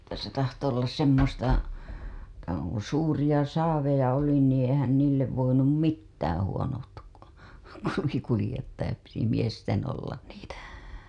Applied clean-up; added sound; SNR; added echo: none; none; none; none.